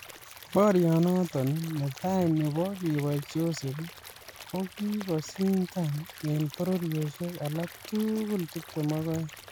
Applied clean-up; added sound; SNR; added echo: none; Stream / Liquid; 17 dB; none.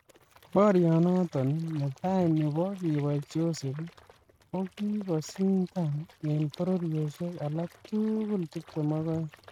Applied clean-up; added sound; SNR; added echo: neural mask model RNNoise.